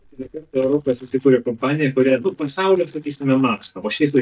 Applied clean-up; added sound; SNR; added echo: neural mask model DeepFilterNet 3.